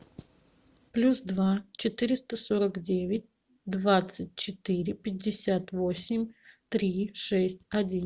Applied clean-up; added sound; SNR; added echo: none; none; none; none.